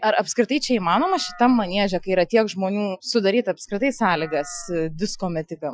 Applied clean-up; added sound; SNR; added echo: classical method Wiener filter.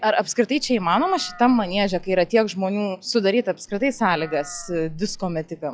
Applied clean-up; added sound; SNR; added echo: classical method log-MMSE.